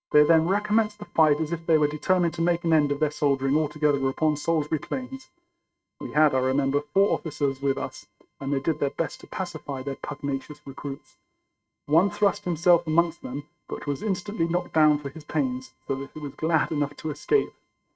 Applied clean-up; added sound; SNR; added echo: neural mask model RNNoise.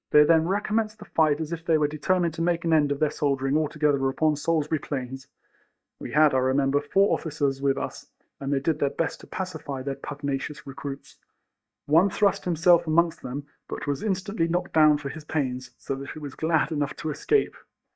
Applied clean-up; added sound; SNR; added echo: neural mask model DeepFilterNet 3.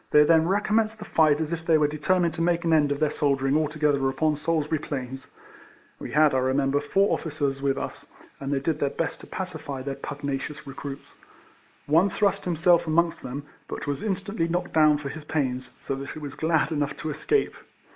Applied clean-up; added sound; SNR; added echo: neural mask model Resemble Enhance denoiser.